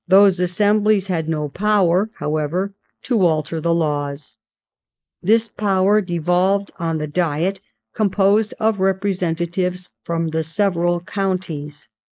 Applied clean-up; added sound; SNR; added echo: neural mask model Resemble Enhance denoiser.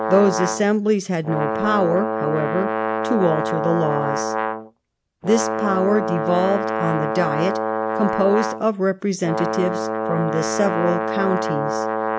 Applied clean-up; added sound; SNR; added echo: none; Brass instrument; 2 dB; none.